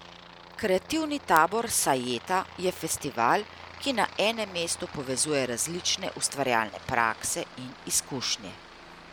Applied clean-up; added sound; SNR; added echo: none; Aircraft; 17 dB; none.